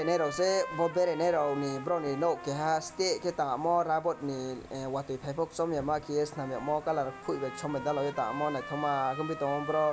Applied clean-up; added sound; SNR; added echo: none; Trumpet; 14 dB; none.